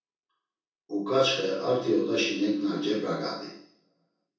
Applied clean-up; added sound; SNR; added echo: none; none; none; reverberation time 0.6 s.